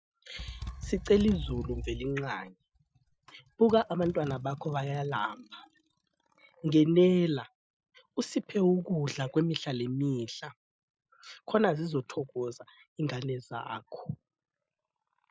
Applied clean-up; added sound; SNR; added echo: classical method Wiener filter.